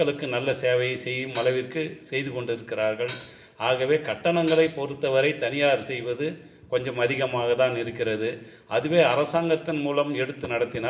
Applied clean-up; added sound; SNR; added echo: none; Hi-hat; 13 dB; reverberation time 1.0 s.